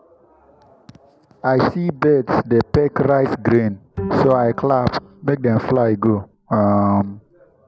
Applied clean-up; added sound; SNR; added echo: none; Bowed string instrument; 16 dB; none.